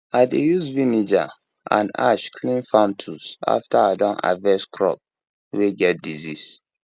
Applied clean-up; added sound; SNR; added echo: none; none; none; none.